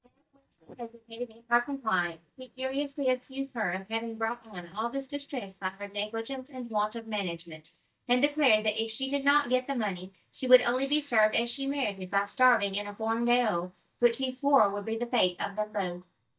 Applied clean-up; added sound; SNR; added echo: neural mask model DeepFilterNet 3.